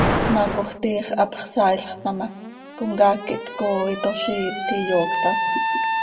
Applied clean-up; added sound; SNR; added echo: none; Alarm; 3 dB; reverberation time 1.0 s.